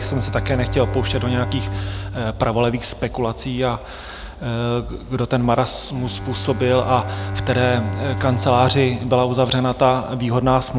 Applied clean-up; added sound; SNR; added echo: none; Bowed string instrument; 9 dB; none.